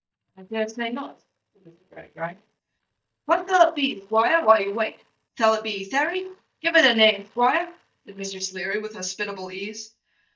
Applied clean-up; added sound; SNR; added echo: neural mask model DeepFilterNet 3.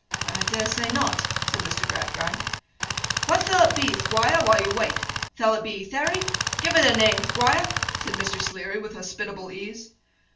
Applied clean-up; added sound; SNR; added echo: none; Tools; 2 dB; reverberation time 0.3 s.